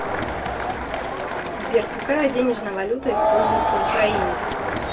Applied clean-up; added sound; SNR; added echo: none; Crowd; -2 dB; reverberation time 0.2 s.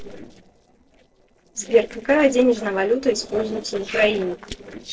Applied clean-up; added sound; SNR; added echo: neural separator model SepFormer DNS4.